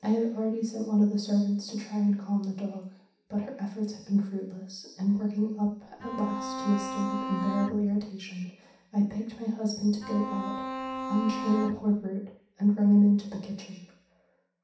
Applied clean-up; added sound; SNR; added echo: none; Bowed string instrument; 7 dB; reverberation time 0.7 s.